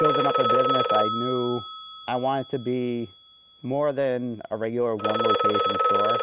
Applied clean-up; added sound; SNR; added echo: none; Telephone; -1 dB; none.